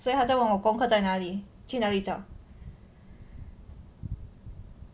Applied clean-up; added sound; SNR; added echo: none; none; none; none.